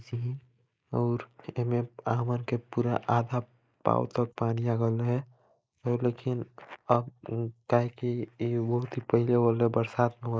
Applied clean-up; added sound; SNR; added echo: neural mask model Resemble Enhance denoiser.